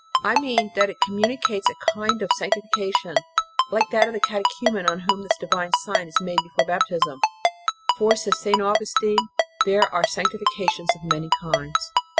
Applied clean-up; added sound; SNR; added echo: classical method spectral subtraction.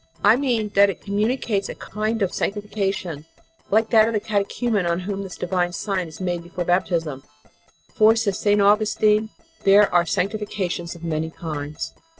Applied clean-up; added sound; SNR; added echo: neural separator model SepFormer DNS4.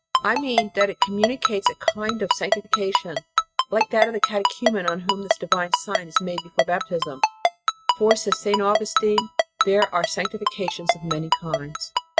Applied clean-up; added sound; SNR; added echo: neural mask model RNNoise.